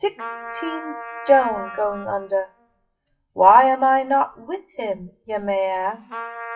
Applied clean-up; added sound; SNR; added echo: classical method WPE with log-MMSE.